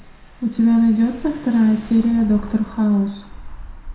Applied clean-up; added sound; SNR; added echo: none; Engine / Car; 17 dB; reverberation time 0.5 s.